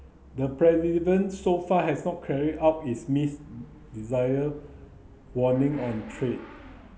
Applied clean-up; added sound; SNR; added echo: none; Motorcycle / Accelerating, revving, vroom; 20 dB; none.